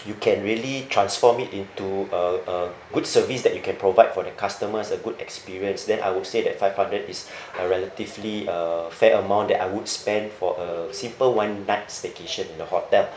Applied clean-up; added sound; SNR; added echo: none; none; none; none.